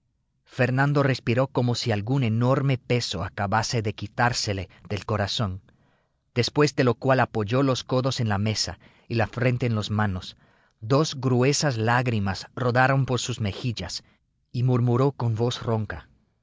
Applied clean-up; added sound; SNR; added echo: none; none; none; none.